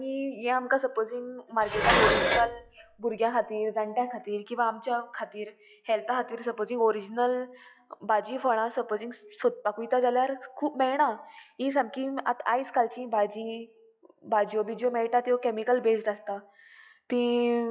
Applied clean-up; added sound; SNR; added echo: classical method log-MMSE.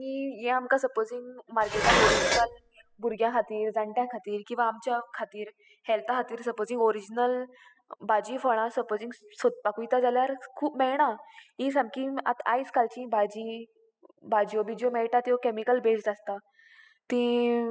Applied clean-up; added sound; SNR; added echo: classical method spectral subtraction.